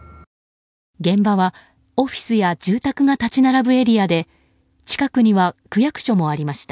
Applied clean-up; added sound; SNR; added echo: none; none; none; none.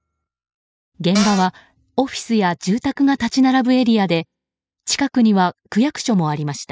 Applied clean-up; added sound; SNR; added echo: classical method spectral subtraction.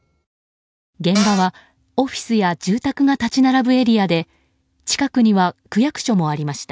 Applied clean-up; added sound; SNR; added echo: neural mask model RNNoise.